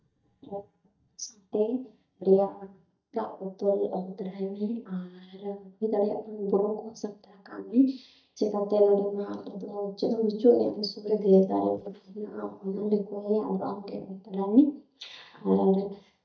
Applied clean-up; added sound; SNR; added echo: neural mask model DeepFilterNet 3.